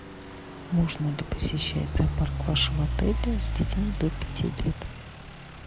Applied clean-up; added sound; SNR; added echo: none; Idling / Truck; 3 dB; none.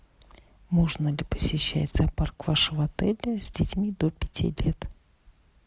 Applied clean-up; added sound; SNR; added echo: none; none; none; none.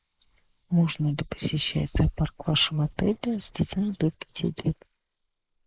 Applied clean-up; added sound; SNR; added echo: neural mask model Resemble Enhance denoiser.